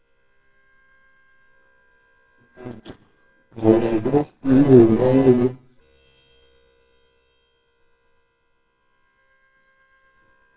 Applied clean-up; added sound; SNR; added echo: neural separator model SepFormer WHAMR!.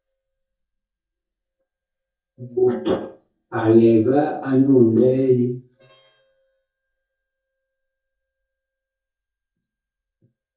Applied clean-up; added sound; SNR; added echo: neural mask model DeepFilterNet 3.